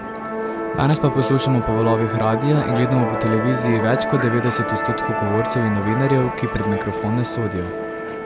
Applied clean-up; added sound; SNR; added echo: none; Musical instrument; 3 dB; none.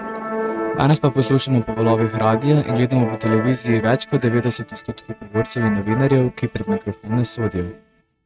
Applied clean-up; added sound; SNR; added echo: neural mask model RNNoise.